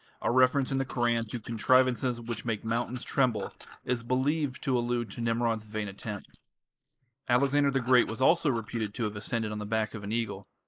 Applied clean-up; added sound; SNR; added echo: neural mask model Resemble Enhance denoiser.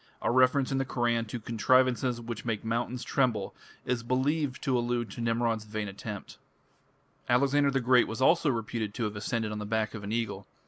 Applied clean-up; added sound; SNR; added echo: none; none; none; none.